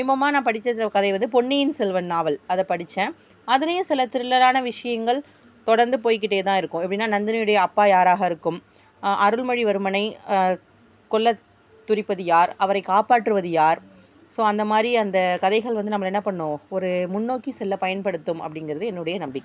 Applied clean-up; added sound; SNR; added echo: none; none; none; none.